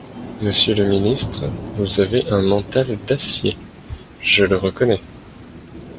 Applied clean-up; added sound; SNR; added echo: none; Thunder / Rain; 13 dB; none.